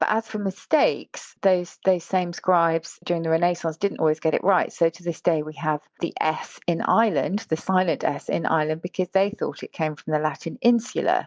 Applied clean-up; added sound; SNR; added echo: none; none; none; none.